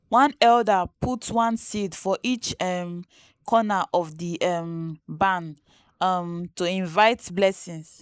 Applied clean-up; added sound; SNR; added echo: neural mask model Resemble Enhance denoiser.